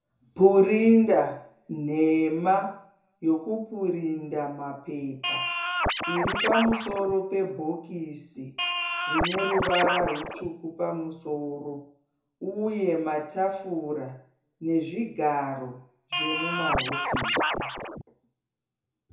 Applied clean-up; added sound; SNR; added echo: none; Scratching (performance technique); 0 dB; reverberation time 0.6 s.